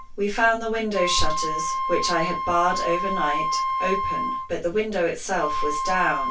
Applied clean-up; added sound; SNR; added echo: none; Wind instrument, woodwind instrument; 3 dB; reverberation time 0.1 s.